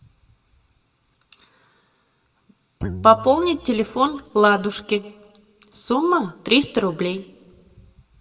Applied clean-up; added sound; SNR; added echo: none; Guitar; 11 dB; reverberation time 0.8 s.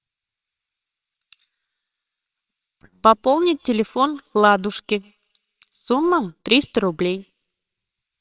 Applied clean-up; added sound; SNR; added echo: neural separator model SepFormer WHAMR!.